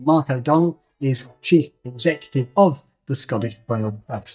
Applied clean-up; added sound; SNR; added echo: neural mask model DeepFilterNet 3.